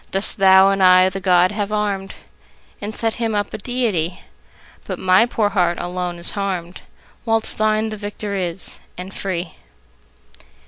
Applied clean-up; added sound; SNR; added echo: none; none; none; none.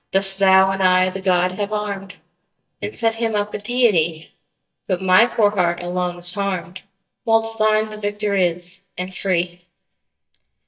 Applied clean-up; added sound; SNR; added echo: neural mask model DeepFilterNet 3.